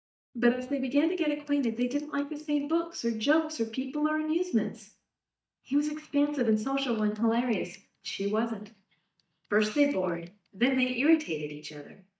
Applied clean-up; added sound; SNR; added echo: neural mask model DeepFilterNet 3.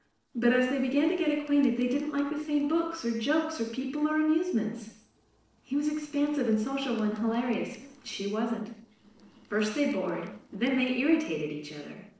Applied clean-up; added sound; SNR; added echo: neural separator model SepFormer DNS4.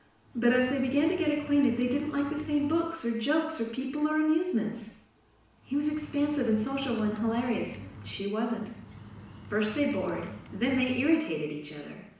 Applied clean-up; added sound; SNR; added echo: none; Bird; 17 dB; reverberation time 0.6 s.